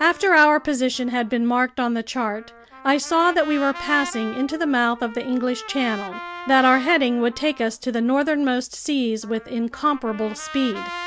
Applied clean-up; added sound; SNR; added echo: none; Trumpet; 16 dB; none.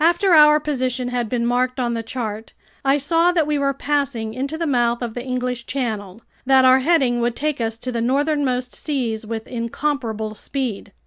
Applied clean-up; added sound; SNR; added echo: none; none; none; none.